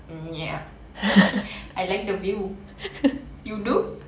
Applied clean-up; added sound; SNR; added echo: none; none; none; none.